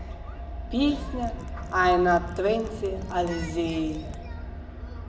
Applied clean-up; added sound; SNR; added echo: none; Mechanisms; 14 dB; reverberation time 0.8 s.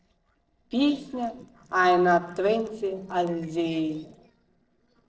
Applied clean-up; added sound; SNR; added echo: neural separator model SepFormer DNS4.